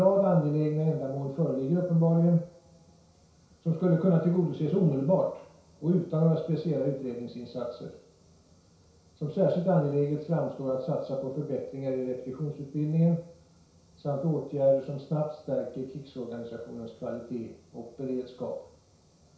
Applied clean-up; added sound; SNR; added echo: none; none; none; reverberation time 0.6 s.